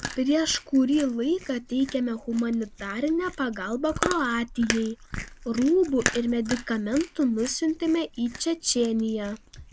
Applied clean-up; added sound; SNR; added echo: none; Chewing, mastication; 11 dB; none.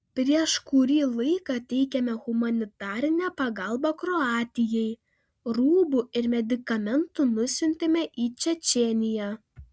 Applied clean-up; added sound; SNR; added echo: none; none; none; none.